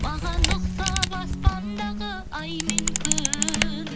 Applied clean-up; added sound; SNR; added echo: none; Camera; -4 dB; none.